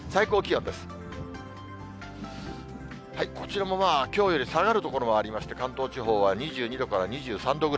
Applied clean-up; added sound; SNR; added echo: none; Thunder / Rain; 19 dB; none.